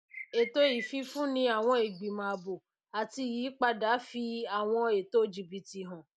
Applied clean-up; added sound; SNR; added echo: none; Bird; 15 dB; none.